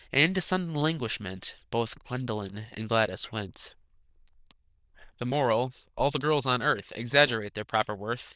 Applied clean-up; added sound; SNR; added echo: neural diffusion model UNIVERSE++.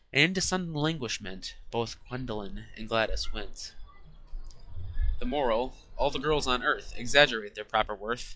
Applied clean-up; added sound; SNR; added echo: classical method log-MMSE.